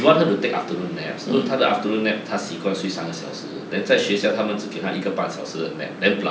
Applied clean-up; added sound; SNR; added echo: none; none; none; none.